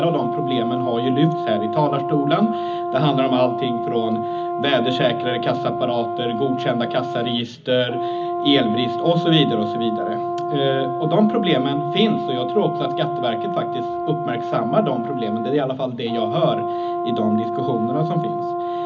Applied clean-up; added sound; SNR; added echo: none; Brass instrument; 3 dB; reverberation time 0.4 s.